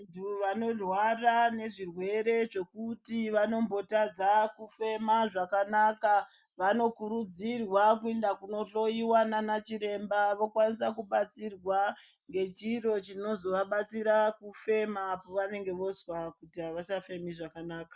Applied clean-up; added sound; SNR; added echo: none; none; none; none.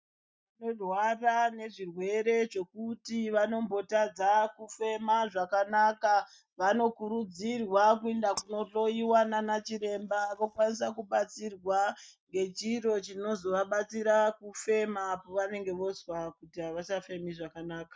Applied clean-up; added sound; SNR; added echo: neural mask model DeepFilterNet 3.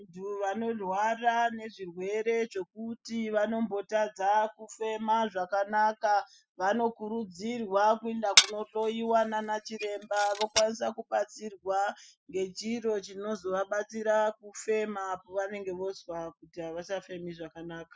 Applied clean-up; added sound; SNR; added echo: classical method spectral subtraction.